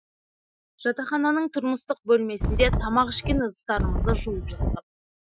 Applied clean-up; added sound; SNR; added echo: classical method Wiener filter.